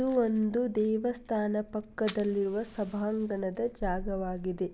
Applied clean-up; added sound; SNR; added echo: none; Fire; 15 dB; none.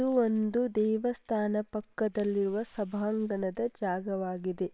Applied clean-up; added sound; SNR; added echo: neural separator model SepFormer WHAM!.